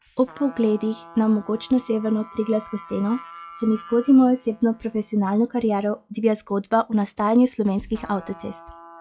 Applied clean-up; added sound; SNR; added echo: classical method log-MMSE.